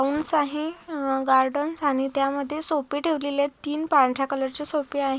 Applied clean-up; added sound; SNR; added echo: none; none; none; none.